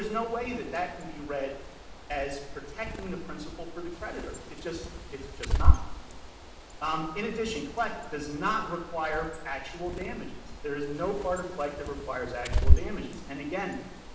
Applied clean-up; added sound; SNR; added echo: none; Bird; -5 dB; reverberation time 0.9 s.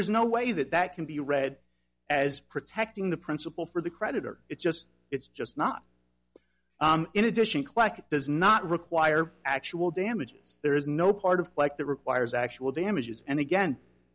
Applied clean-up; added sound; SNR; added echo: none; none; none; none.